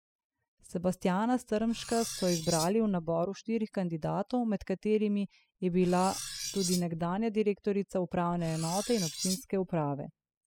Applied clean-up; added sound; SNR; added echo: classical method spectral subtraction.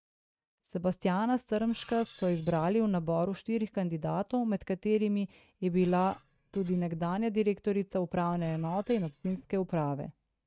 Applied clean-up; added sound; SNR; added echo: neural mask model RNNoise.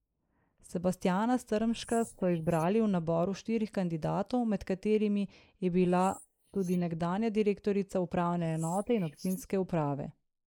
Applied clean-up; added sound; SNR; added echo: neural mask model Resemble Enhance denoiser.